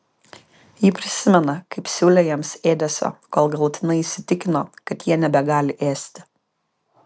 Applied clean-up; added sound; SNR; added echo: none; none; none; none.